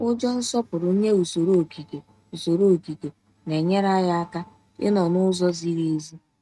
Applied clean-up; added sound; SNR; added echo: neural mask model RNNoise.